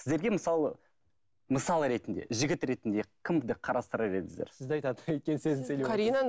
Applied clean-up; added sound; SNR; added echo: none; none; none; none.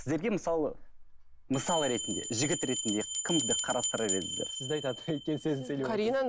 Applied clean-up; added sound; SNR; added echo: none; Bell; 5 dB; none.